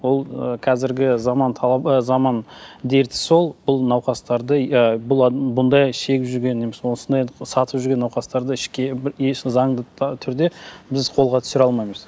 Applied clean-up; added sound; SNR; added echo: none; none; none; none.